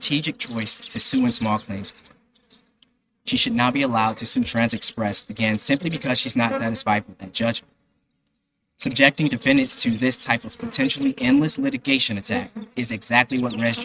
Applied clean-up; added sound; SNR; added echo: neural mask model RNNoise.